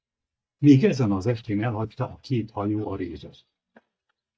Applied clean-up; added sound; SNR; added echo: neural mask model DeepFilterNet 3.